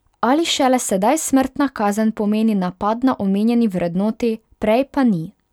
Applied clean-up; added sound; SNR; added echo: none; none; none; none.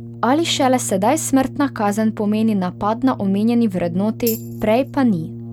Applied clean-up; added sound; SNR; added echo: none; Brass instrument + Tambourine; 13 dB; none.